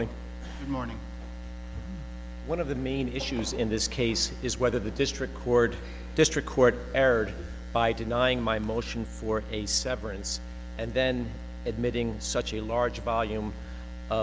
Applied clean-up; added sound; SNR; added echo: none; none; none; none.